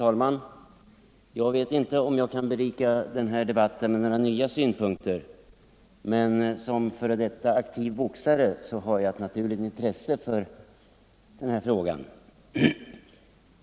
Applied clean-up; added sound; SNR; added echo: none; none; none; none.